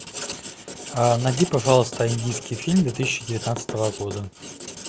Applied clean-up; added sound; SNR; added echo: none; Writing; 11 dB; none.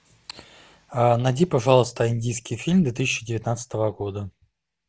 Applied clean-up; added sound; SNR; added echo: none; none; none; none.